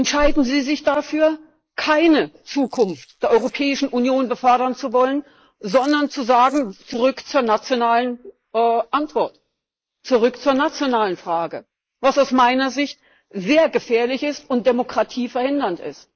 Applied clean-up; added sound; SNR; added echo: neural mask model Resemble Enhance denoiser.